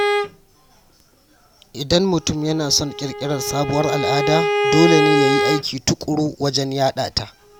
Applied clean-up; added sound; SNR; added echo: none; Bowed string instrument; 2 dB; none.